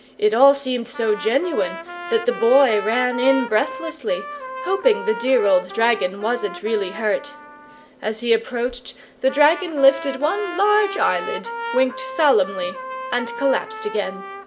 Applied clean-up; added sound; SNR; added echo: none; Trumpet; 12 dB; reverberation time 0.4 s.